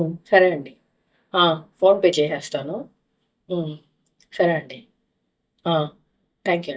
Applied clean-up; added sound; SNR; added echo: neural mask model DeepFilterNet 3.